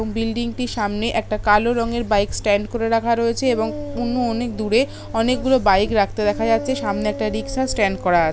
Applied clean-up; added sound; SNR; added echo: none; none; none; none.